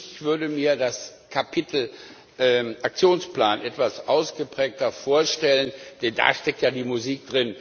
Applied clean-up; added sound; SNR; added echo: none; none; none; none.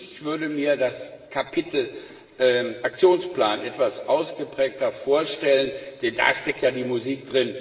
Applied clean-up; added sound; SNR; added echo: none; none; none; reverberation time 1.6 s.